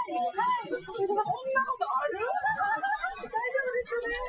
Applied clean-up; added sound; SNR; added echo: classical method Wiener filter.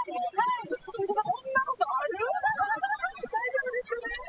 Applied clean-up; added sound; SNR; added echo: classical method spectral subtraction.